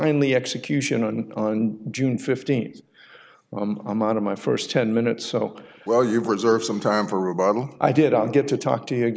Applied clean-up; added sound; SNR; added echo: none; none; none; none.